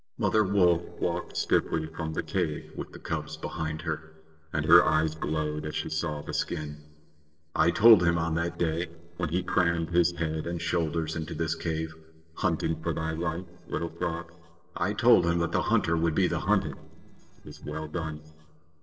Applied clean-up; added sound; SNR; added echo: neural separator model SepFormer DNS4.